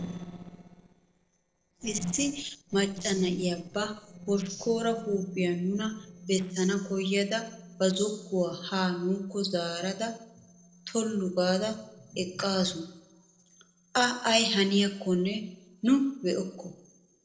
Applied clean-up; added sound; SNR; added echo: neural separator model SepFormer DNS4.